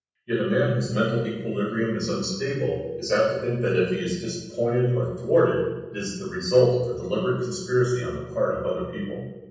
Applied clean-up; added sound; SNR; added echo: none; none; none; reverberation time 1.1 s.